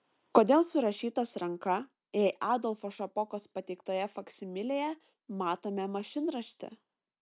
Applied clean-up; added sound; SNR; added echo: none; none; none; none.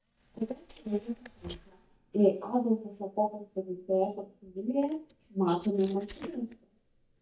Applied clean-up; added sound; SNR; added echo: neural mask model DeepFilterNet 3.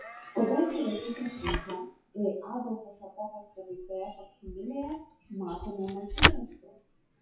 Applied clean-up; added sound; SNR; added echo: classical method WPE with log-MMSE.